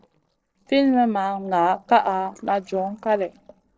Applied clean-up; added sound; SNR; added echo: neural separator model SepFormer DNS4.